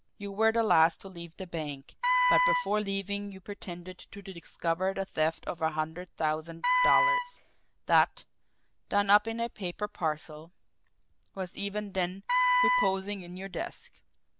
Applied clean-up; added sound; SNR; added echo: none; Wind instrument, woodwind instrument; -3 dB; none.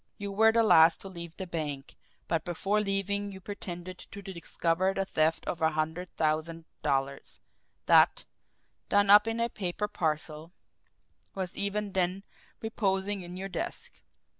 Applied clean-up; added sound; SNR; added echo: none; none; none; none.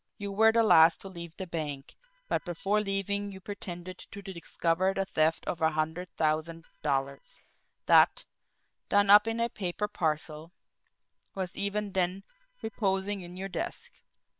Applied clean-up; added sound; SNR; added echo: neural separator model SepFormer WHAM!.